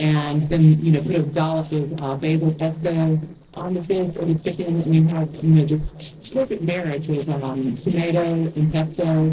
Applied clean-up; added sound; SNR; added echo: neural separator model SepFormer DNS4.